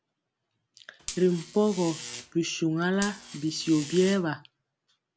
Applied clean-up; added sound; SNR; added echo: none; Buzz; 12 dB; none.